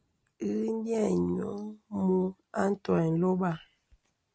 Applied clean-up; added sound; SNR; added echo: none; none; none; none.